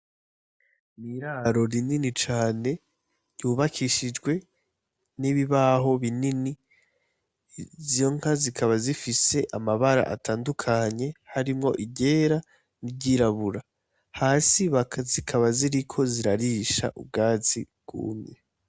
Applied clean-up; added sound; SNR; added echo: none; none; none; none.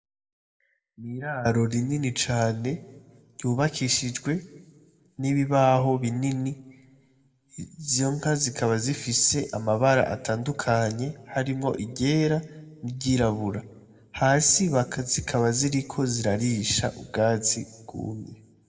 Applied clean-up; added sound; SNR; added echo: none; none; none; reverberation time 0.7 s.